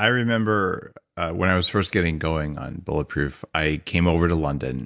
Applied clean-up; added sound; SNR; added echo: none; none; none; none.